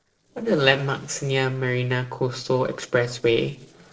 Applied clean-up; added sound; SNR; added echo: neural separator model SepFormer DNS4.